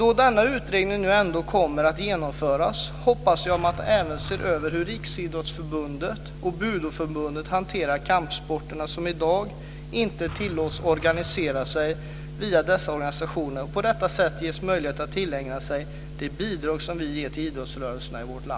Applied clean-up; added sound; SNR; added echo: none; Engine; 15 dB; none.